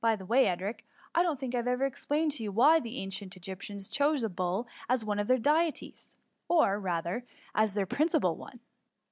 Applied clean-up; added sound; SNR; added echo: none; none; none; none.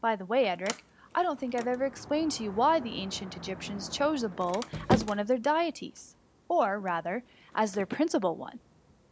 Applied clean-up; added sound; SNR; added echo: none; Sliding door; 10 dB; none.